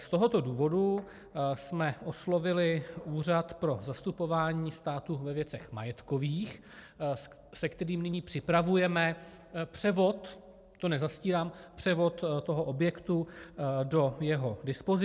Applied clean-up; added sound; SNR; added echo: none; none; none; none.